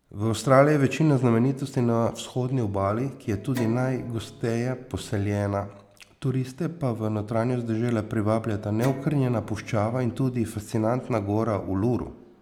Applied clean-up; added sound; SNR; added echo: none; Guitar; 16 dB; none.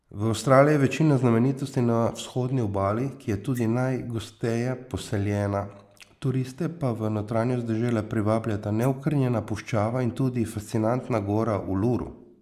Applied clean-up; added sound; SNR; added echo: neural mask model Resemble Enhance denoiser.